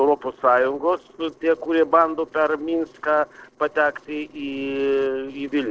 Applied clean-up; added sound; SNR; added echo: neural separator model SepFormer DNS4.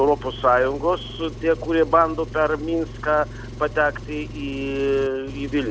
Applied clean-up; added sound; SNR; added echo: none; Engine; 12 dB; none.